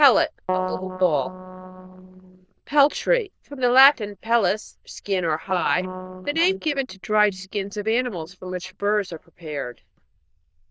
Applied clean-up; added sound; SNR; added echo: neural diffusion model UNIVERSE++.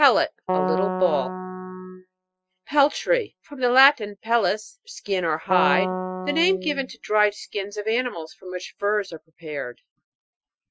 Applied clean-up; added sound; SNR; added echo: classical method Wiener filter.